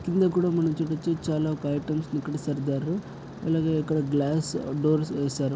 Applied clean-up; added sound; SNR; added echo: none; none; none; none.